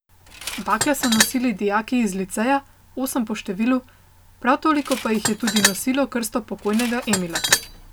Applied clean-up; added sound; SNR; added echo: none; Tools; 2 dB; none.